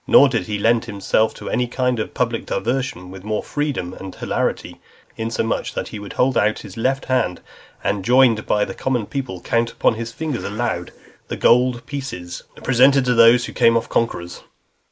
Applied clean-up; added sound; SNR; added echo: neural mask model Resemble Enhance denoiser.